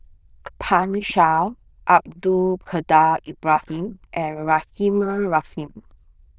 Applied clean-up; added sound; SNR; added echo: neural diffusion model UNIVERSE++.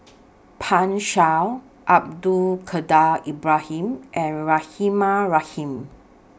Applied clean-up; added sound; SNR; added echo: none; none; none; none.